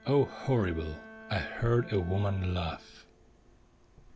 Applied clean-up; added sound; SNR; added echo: none; Bowed string instrument; 19 dB; none.